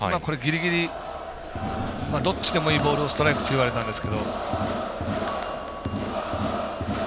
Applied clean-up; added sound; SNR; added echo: none; Bell; 16 dB; none.